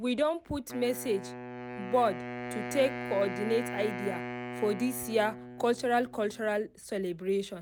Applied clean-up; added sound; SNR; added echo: none; Wind instrument, woodwind instrument; 9 dB; none.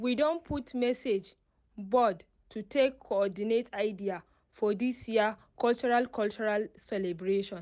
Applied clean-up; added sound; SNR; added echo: none; none; none; none.